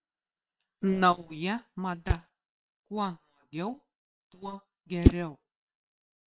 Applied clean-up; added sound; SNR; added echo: neural separator model SepFormer WHAM!.